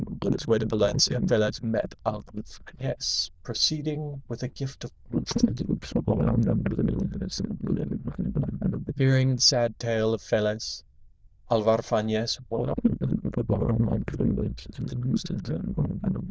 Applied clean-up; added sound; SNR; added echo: neural diffusion model UNIVERSE++.